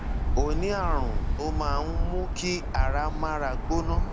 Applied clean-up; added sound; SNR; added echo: none; Bird; -5 dB; none.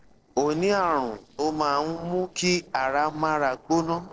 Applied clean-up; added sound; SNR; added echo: neural separator model SepFormer DNS4.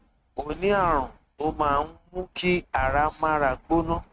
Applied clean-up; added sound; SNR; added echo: neural mask model RNNoise.